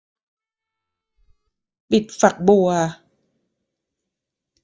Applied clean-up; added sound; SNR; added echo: neural mask model DeepFilterNet 3.